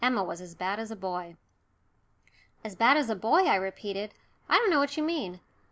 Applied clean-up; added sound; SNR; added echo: none; none; none; none.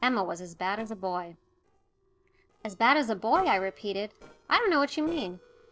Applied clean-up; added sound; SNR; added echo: neural separator model SepFormer DNS4.